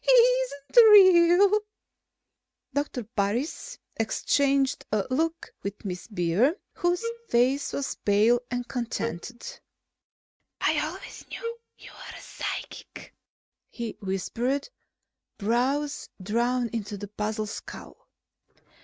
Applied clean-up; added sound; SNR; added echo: neural mask model RNNoise.